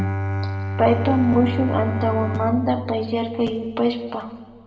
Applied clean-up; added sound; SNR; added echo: none; Bowed string instrument; 4 dB; reverberation time 1.5 s.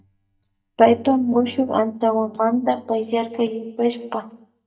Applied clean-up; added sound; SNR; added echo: neural mask model DeepFilterNet 3.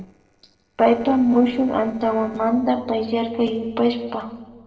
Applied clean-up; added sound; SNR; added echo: neural separator model SepFormer DNS4.